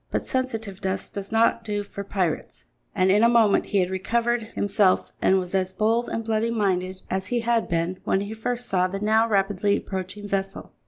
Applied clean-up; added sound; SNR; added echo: none; none; none; none.